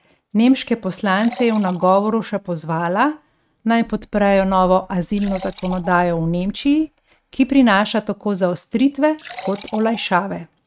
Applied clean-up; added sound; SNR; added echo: neural mask model RNNoise.